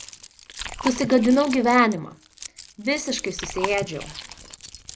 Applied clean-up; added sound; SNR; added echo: none; Chewing, mastication + Keys jangling; 12 dB; none.